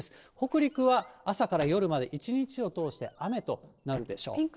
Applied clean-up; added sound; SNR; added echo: neural separator model SepFormer DNS4.